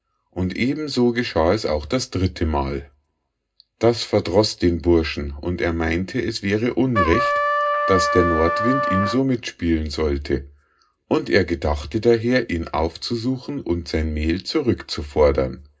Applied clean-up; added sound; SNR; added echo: none; Trumpet; 1 dB; reverberation time 0.2 s.